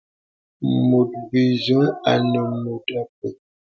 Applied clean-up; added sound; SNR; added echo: none; none; none; none.